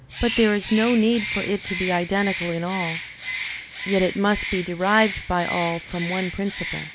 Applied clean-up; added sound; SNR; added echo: none; Bird; 7 dB; none.